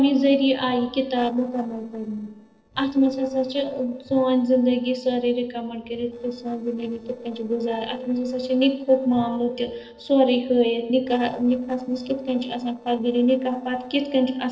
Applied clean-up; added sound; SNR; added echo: neural separator model SepFormer DNS4.